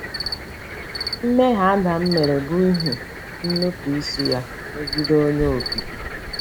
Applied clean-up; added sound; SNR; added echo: none; Cricket; 8 dB; none.